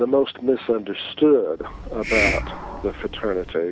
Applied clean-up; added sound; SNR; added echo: none; Hiss; 5 dB; none.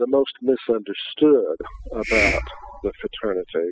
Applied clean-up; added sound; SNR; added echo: classical method spectral subtraction.